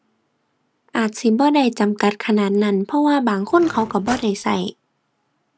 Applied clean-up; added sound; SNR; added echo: none; Cutlery, silverware / Drawer open or close; 14 dB; none.